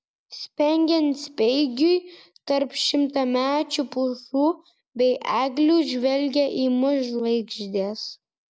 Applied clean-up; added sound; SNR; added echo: none; none; none; none.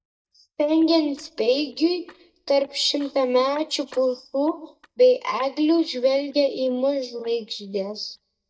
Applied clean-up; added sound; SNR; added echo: neural mask model DeepFilterNet 3.